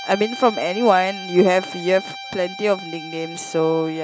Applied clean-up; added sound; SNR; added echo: none; Guitar; 13 dB; none.